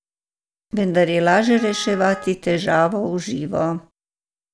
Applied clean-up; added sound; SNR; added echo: none; Wind instrument, woodwind instrument; 17 dB; none.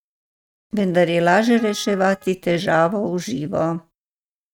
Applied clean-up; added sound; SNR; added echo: neural mask model RNNoise.